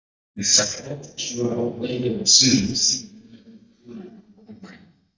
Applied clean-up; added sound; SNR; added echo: neural mask model DeepFilterNet 3.